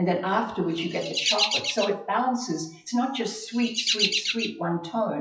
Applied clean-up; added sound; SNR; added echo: classical method WPE with log-MMSE.